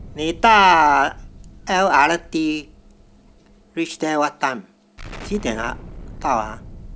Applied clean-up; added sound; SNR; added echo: none; Explosion; 18 dB; none.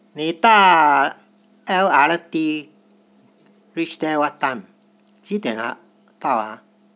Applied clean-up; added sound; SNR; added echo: none; none; none; none.